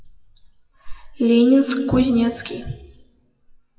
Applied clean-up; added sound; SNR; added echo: classical method WPE with log-MMSE.